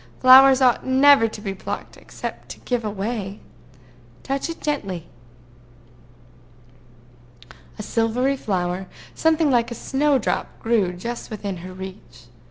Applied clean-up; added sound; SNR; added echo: none; none; none; none.